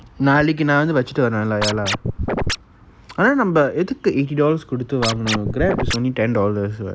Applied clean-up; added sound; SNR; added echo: none; Scratching (performance technique); 3 dB; none.